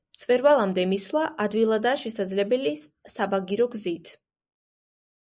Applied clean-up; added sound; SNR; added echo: neural mask model Resemble Enhance denoiser.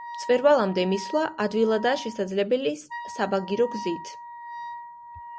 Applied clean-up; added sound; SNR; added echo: none; Wind instrument, woodwind instrument; 13 dB; none.